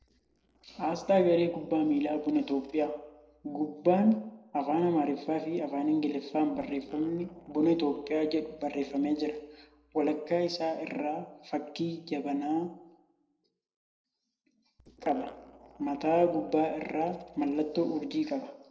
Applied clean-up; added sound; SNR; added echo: neural separator model SepFormer DNS4.